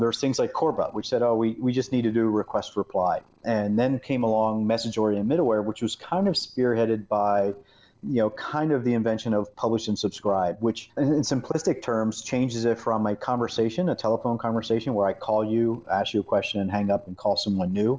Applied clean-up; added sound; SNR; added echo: neural separator model SepFormer DNS4.